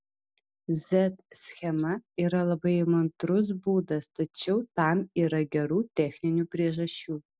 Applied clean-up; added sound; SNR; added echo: none; none; none; none.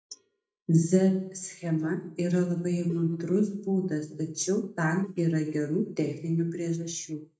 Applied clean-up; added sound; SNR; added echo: neural mask model DeepFilterNet 3.